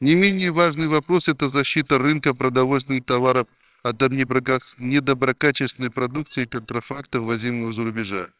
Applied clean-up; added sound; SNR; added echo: neural separator model SepFormer WHAMR!.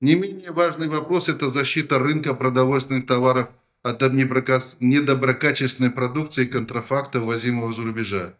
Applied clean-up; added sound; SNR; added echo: neural mask model DeepFilterNet 3.